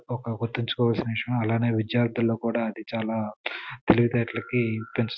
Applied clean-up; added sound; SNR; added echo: none; none; none; none.